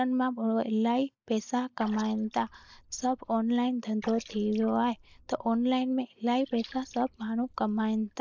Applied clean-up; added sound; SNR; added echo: neural mask model Resemble Enhance denoiser.